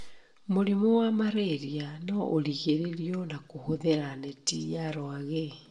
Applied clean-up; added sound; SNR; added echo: none; none; none; reverberation time 0.4 s.